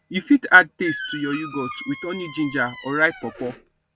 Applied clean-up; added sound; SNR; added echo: none; Squeak; 13 dB; none.